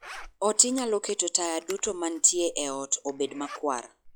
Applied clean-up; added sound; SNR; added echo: classical method log-MMSE.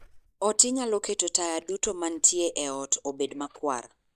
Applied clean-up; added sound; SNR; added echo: neural mask model DeepFilterNet 3.